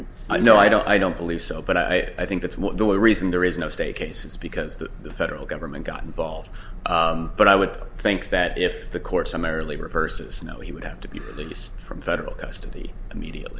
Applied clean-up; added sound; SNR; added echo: none; none; none; none.